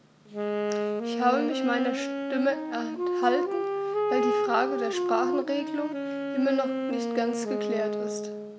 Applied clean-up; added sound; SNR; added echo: none; Wind instrument, woodwind instrument; -1 dB; none.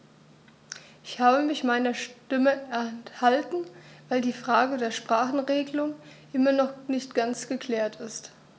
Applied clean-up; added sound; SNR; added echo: none; none; none; none.